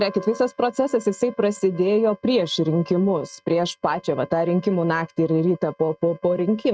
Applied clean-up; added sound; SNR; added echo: neural mask model RNNoise.